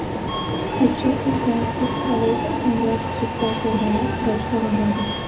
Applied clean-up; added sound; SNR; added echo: none; Subway, metro, underground; 1 dB; reverberation time 0.3 s.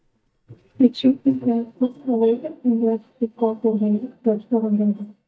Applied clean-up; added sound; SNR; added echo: neural mask model DeepFilterNet 3.